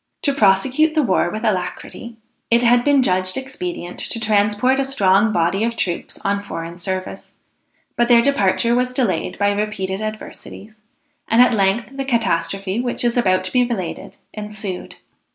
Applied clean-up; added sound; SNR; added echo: none; none; none; none.